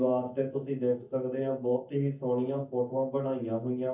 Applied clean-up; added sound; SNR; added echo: neural mask model DeepFilterNet 3.